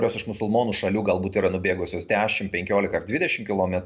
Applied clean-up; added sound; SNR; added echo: none; none; none; none.